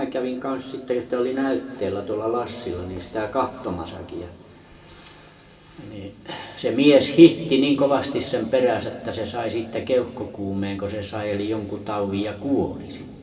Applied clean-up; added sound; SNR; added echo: none; none; none; reverberation time 1.9 s.